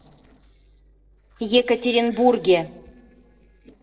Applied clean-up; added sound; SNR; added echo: neural separator model SepFormer DNS4.